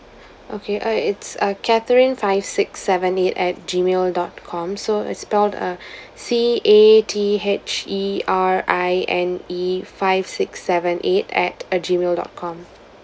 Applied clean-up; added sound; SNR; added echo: none; none; none; none.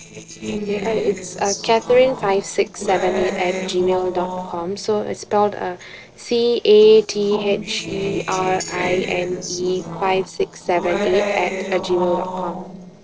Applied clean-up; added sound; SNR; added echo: neural separator model SepFormer DNS4.